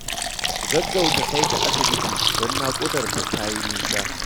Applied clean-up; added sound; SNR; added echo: none; Fill (with liquid); -4 dB; none.